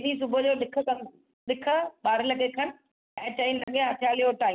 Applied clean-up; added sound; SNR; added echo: none; none; none; none.